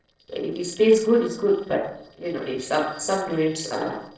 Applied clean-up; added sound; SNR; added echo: neural separator model SepFormer DNS4.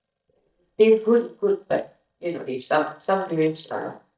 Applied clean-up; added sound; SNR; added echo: neural mask model DeepFilterNet 3.